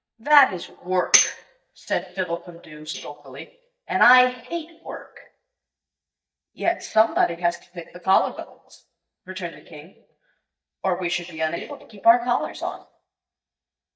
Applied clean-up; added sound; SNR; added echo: neural mask model DeepFilterNet 3.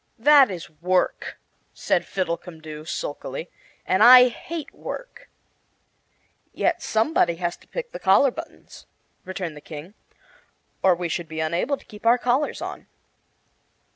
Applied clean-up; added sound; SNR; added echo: none; none; none; none.